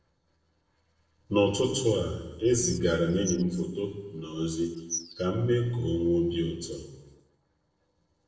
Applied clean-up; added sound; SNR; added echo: neural separator model SepFormer DNS4.